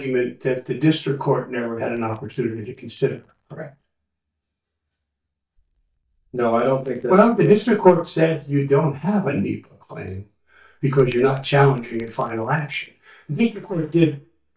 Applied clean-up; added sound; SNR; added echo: neural mask model DeepFilterNet 3.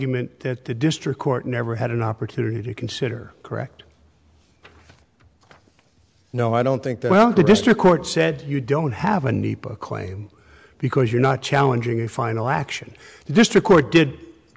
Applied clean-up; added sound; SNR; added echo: none; none; none; none.